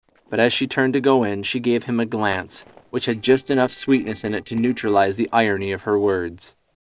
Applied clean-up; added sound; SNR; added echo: neural separator model SepFormer DNS4.